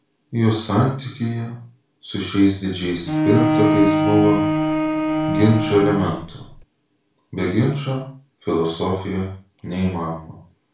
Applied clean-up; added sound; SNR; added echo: none; Bowed string instrument; -2 dB; reverberation time 0.4 s.